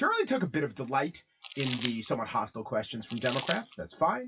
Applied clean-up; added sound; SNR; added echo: classical method WPE with log-MMSE.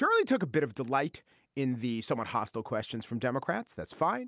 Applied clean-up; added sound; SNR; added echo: none; none; none; none.